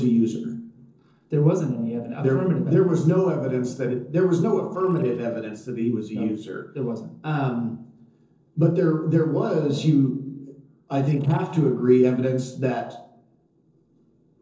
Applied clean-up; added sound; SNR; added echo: neural separator model SepFormer DNS4.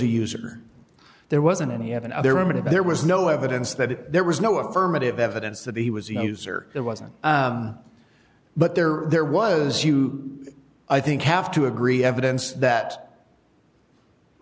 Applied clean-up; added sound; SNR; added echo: none; none; none; none.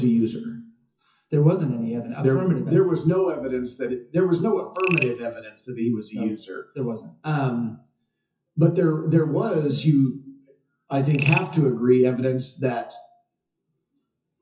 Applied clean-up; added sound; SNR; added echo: classical method WPE with log-MMSE.